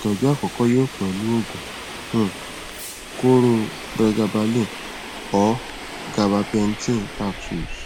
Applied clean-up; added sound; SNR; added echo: none; Subway, metro, underground; 11 dB; none.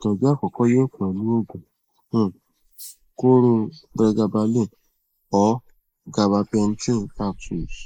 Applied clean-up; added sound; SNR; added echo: neural mask model Resemble Enhance denoiser.